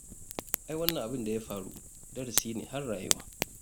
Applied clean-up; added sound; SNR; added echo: none; Fire; -1 dB; none.